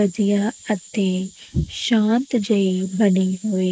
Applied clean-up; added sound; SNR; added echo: neural mask model Resemble Enhance denoiser.